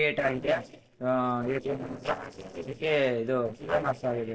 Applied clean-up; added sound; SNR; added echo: neural separator model SepFormer DNS4.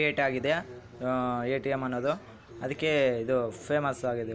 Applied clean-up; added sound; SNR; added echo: none; none; none; none.